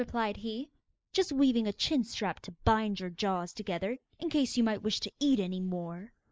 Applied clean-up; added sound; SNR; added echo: neural mask model Resemble Enhance denoiser.